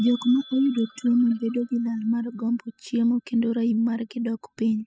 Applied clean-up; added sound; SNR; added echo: classical method spectral subtraction.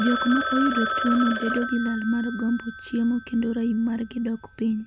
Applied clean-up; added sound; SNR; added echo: none; Telephone; 6 dB; none.